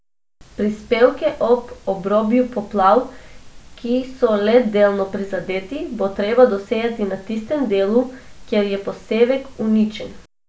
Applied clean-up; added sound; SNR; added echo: none; none; none; none.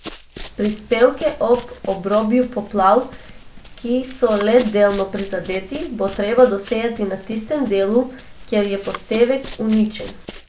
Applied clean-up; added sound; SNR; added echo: none; Run; 17 dB; none.